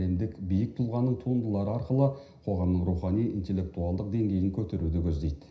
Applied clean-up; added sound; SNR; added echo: none; none; none; reverberation time 0.5 s.